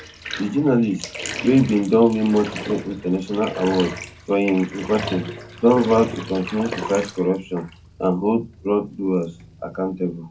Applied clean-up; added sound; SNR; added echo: none; Bathtub (filling or washing); 13 dB; reverberation time 0.3 s.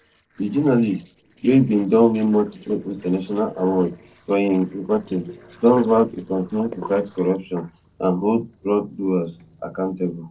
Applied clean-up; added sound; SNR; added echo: neural separator model SepFormer DNS4.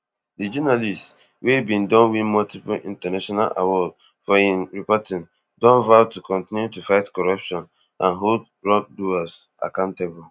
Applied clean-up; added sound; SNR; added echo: none; none; none; none.